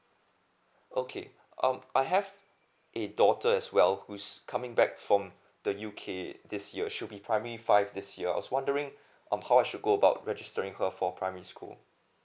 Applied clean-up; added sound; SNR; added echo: none; none; none; none.